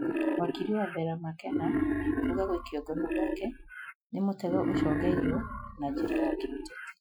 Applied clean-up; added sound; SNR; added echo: classical method Wiener filter.